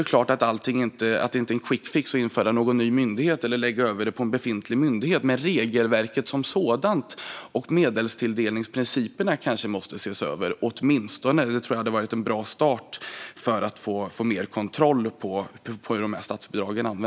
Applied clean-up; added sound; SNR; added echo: none; none; none; none.